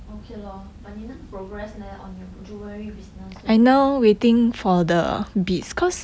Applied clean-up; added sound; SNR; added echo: none; none; none; none.